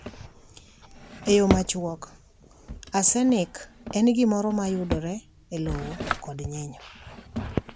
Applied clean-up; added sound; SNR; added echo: none; Drawer open or close; 9 dB; none.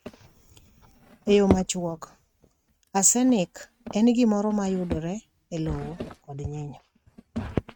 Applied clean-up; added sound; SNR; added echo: neural mask model RNNoise.